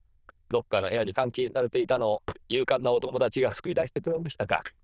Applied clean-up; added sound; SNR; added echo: neural diffusion model UNIVERSE++.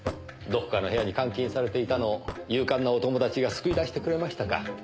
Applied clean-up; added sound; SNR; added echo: none; Hammer / Wood; 17 dB; none.